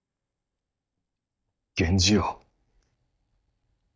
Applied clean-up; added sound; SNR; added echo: neural mask model DeepFilterNet 3.